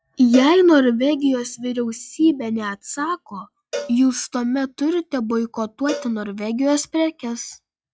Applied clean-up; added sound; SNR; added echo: classical method log-MMSE.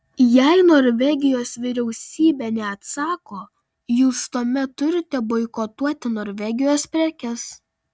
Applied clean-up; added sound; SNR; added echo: none; none; none; none.